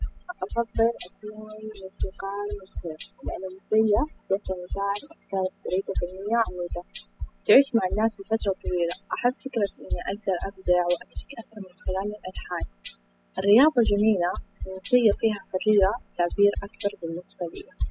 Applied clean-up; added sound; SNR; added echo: classical method spectral subtraction.